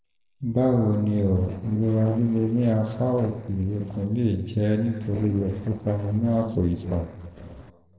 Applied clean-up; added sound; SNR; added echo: neural separator model SepFormer DNS4.